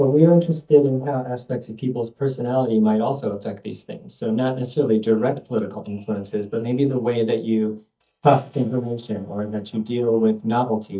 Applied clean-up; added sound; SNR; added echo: neural mask model DeepFilterNet 3.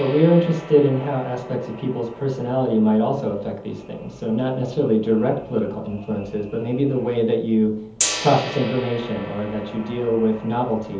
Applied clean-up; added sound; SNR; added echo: none; Gong; 13 dB; reverberation time 0.7 s.